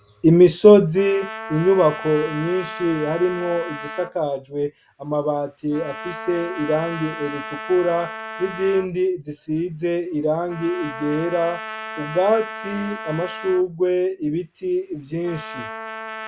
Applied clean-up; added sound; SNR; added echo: none; Trumpet; 13 dB; none.